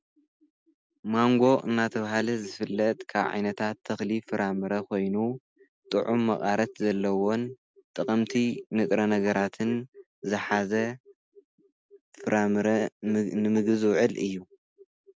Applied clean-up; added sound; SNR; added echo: none; none; none; none.